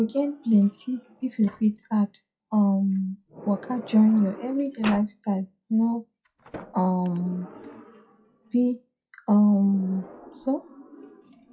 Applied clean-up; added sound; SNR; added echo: classical method WPE with log-MMSE.